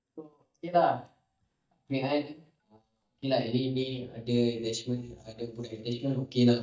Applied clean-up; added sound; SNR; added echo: neural mask model DeepFilterNet 3.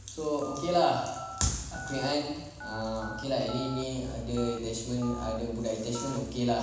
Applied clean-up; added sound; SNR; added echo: none; Telephone; 14 dB; reverberation time 1.1 s.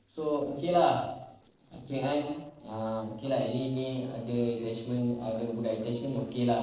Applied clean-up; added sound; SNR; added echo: neural separator model SepFormer DNS4.